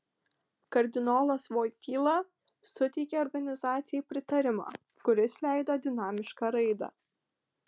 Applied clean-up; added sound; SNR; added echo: none; none; none; none.